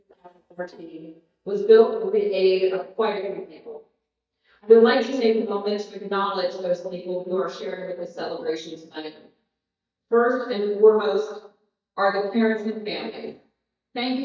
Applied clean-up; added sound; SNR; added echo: neural mask model DeepFilterNet 3.